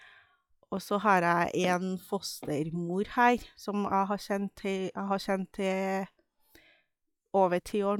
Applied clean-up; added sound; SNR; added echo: classical method log-MMSE.